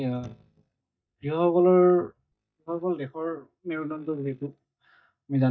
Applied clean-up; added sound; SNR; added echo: neural mask model DeepFilterNet 3.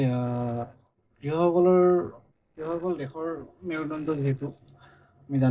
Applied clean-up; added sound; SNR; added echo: neural separator model SepFormer DNS4.